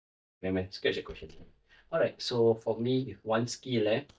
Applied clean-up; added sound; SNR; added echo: neural mask model DeepFilterNet 3.